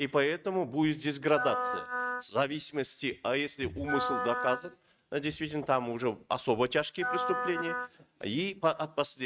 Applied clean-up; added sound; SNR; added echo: neural mask model RNNoise.